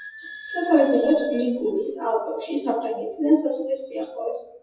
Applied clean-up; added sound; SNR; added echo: classical method WPE with log-MMSE.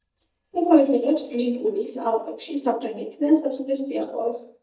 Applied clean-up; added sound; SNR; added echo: neural mask model DeepFilterNet 3.